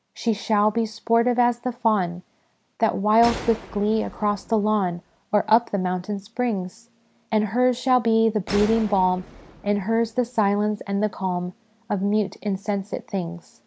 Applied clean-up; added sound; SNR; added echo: none; Gunshot, gunfire; 15 dB; none.